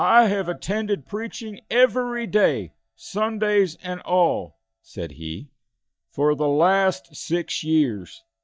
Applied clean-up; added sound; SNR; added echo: neural mask model DeepFilterNet 3.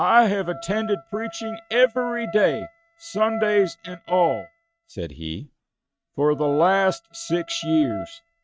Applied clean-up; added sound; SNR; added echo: neural mask model RNNoise.